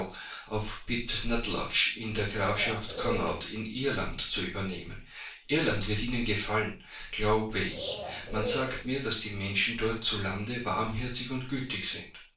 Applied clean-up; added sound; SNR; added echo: none; Bird; 7 dB; reverberation time 0.3 s.